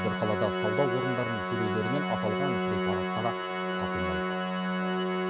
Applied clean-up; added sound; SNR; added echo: none; Organ; -4 dB; none.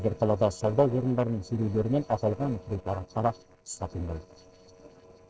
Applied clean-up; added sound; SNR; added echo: neural separator model SepFormer DNS4.